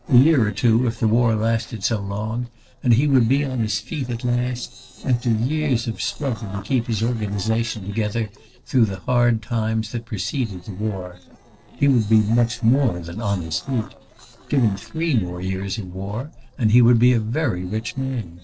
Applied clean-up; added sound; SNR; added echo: neural separator model SepFormer DNS4.